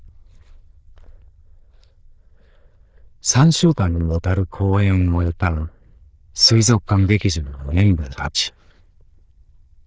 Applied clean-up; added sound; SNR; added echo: neural diffusion model UNIVERSE++.